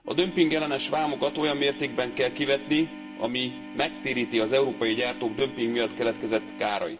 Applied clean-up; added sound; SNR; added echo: none; Organ; 13 dB; reverberation time 0.6 s.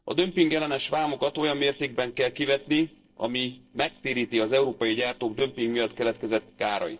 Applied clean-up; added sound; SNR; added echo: neural separator model SepFormer DNS4.